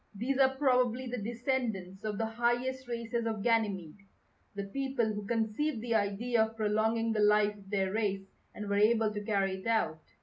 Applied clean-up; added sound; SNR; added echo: none; none; none; none.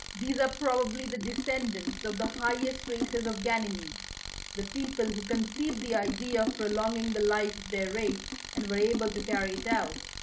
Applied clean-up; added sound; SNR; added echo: none; Drum + Tools; 6 dB; none.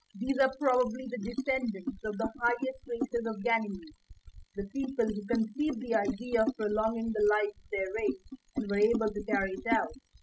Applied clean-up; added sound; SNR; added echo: classical method spectral subtraction.